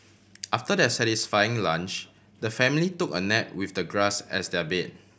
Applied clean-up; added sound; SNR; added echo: none; none; none; none.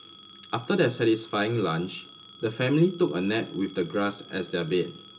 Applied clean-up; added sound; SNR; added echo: none; Telephone; 17 dB; reverberation time 0.2 s.